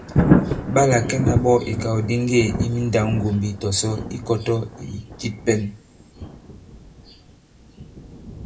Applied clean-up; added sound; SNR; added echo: none; Thunder; 3 dB; reverberation time 0.2 s.